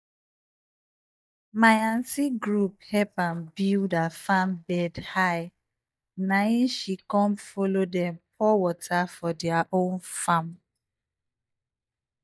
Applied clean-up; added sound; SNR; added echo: neural mask model DeepFilterNet 3.